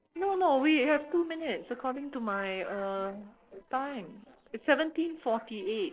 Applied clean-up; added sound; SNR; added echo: neural separator model SepFormer DNS4.